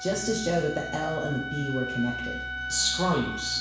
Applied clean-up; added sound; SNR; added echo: none; Wind instrument, woodwind instrument; 7 dB; reverberation time 0.7 s.